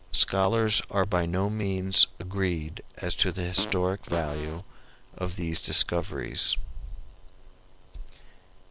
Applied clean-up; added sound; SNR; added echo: none; Fart; 11 dB; none.